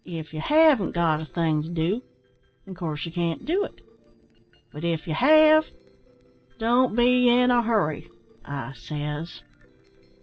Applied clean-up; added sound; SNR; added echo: neural separator model SepFormer DNS4.